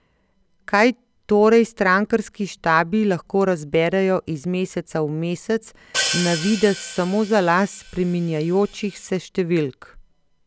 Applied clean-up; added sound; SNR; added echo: none; Hi-hat; 9 dB; none.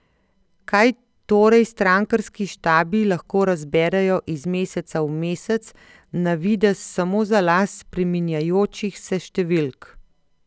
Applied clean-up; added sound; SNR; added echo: none; none; none; none.